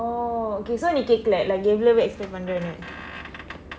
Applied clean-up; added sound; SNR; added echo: none; none; none; none.